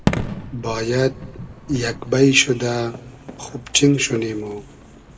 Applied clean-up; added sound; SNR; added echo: none; Fireworks; 9 dB; reverberation time 1.0 s.